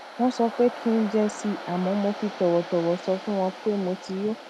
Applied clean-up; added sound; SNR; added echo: none; Waves, surf; 13 dB; none.